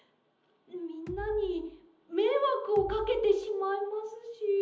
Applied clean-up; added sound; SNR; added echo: none; Bass drum; 17 dB; reverberation time 1.2 s.